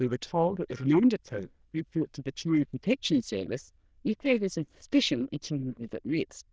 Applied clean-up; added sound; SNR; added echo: neural diffusion model UNIVERSE++.